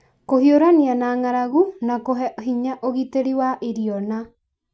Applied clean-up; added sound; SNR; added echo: none; none; none; none.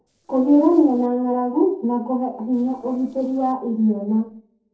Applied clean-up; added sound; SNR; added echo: neural separator model SepFormer DNS4.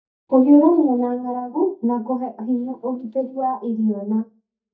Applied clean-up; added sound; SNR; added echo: neural mask model DeepFilterNet 3.